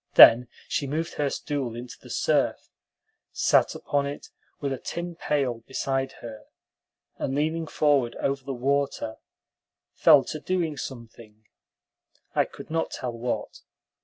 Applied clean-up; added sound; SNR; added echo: none; none; none; none.